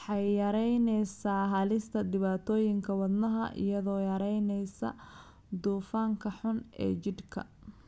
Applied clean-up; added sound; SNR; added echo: none; none; none; none.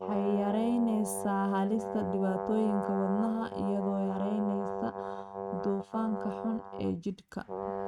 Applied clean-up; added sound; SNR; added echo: neural mask model RNNoise.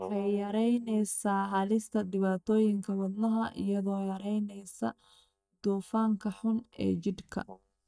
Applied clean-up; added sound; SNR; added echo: neural mask model DeepFilterNet 3.